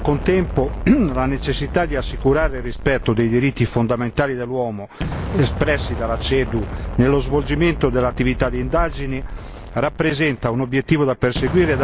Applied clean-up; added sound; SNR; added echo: none; Explosion; 7 dB; none.